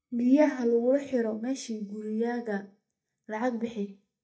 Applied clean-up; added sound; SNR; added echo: neural mask model DeepFilterNet 3.